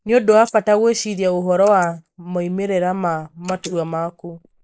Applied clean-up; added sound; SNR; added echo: neural mask model Resemble Enhance denoiser.